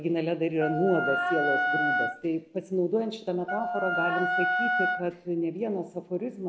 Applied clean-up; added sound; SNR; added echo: none; Wind instrument, woodwind instrument; -1 dB; none.